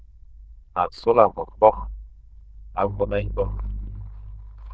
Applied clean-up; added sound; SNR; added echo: neural diffusion model UNIVERSE++.